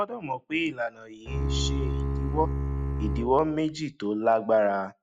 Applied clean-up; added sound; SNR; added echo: none; Bowed string instrument; 1 dB; none.